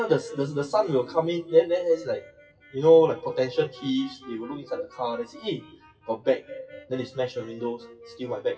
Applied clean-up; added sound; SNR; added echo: classical method WPE with log-MMSE.